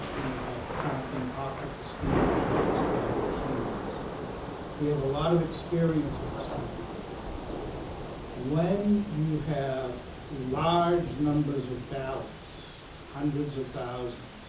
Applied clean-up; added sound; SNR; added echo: none; Thunder / Rain; 3 dB; reverberation time 0.6 s.